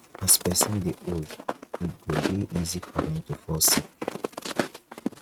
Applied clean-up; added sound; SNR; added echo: neural mask model RNNoise.